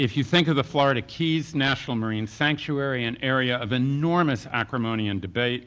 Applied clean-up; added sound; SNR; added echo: none; none; none; none.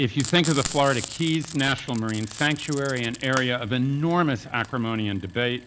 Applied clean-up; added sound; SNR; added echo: none; Frying (food); 14 dB; none.